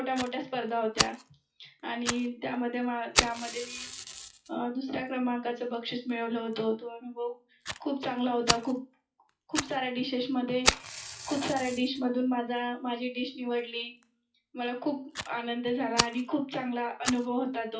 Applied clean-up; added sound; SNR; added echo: classical method WPE with log-MMSE.